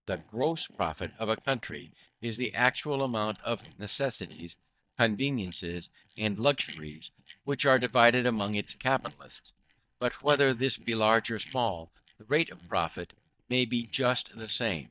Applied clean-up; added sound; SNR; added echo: neural mask model DeepFilterNet 3.